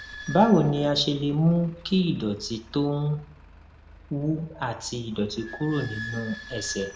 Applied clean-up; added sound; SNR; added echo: none; Squeak / Idling; 17 dB; reverberation time 0.4 s.